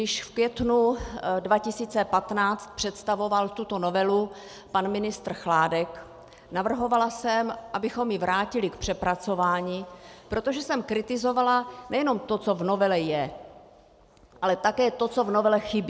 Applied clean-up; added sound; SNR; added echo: none; none; none; none.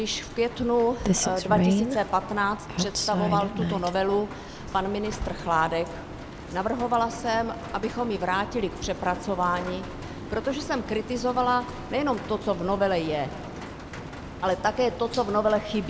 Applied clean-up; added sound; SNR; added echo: none; Rain; 6 dB; none.